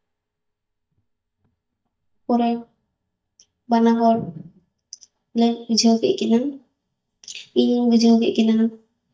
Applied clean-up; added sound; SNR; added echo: neural mask model DeepFilterNet 3.